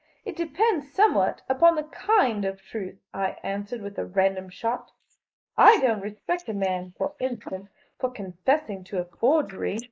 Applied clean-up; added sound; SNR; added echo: neural mask model Resemble Enhance denoiser.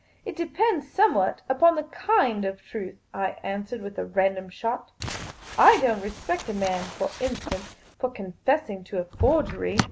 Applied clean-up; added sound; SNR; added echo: none; Crumpling, crinkling; 12 dB; none.